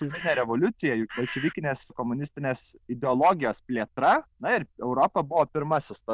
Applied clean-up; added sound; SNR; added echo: neural diffusion model UNIVERSE++.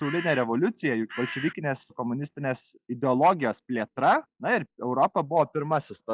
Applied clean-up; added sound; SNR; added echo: classical method log-MMSE.